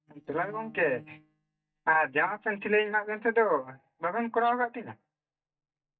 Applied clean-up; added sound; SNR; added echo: neural mask model DeepFilterNet 3.